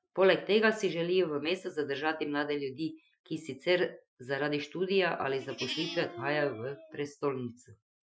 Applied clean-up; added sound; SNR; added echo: classical method Wiener filter.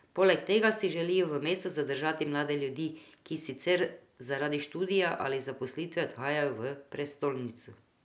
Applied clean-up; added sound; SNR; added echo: none; none; none; none.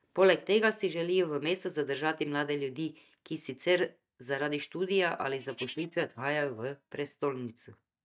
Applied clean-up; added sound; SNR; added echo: neural mask model DeepFilterNet 3.